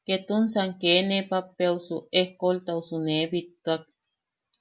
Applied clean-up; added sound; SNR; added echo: none; none; none; none.